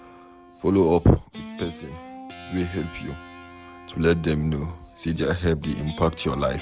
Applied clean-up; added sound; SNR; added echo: none; Guitar; 17 dB; none.